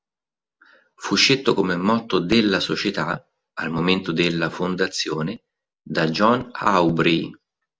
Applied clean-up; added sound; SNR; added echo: none; none; none; none.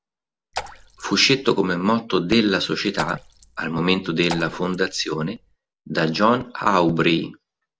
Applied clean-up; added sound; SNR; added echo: none; Raindrop / Splash, splatter; 15 dB; none.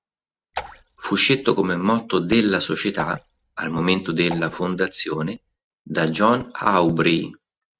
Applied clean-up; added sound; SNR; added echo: neural mask model RNNoise.